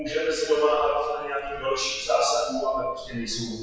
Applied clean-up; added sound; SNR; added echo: classical method WPE with log-MMSE.